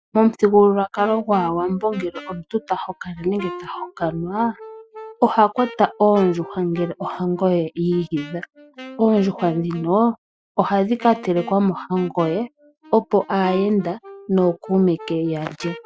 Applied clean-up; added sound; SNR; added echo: classical method Wiener filter.